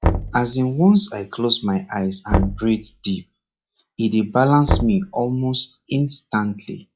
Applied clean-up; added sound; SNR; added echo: classical method log-MMSE.